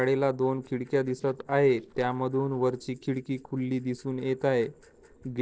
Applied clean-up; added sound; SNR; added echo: neural separator model SepFormer DNS4.